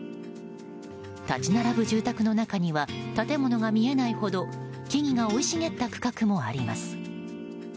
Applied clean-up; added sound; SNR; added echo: none; none; none; none.